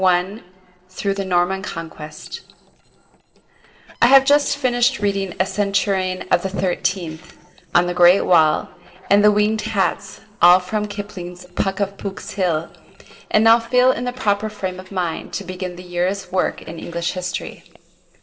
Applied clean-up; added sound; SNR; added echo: neural separator model SepFormer DNS4.